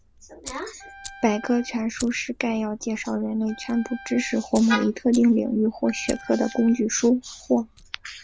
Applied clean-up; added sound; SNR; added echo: none; Wind instrument, woodwind instrument + Fire; 20 dB; none.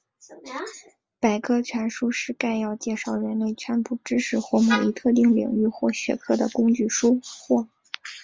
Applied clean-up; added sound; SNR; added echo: none; none; none; none.